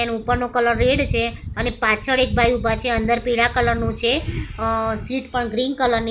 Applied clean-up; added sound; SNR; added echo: none; none; none; none.